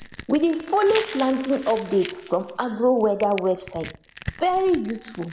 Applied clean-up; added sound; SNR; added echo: none; Crumpling, crinkling + Crushing; 15 dB; none.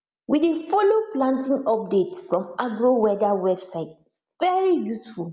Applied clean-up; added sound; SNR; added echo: none; none; none; none.